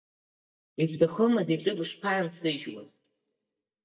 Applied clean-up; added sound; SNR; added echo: neural mask model DeepFilterNet 3.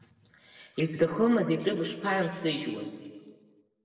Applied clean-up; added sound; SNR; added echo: neural separator model SepFormer DNS4.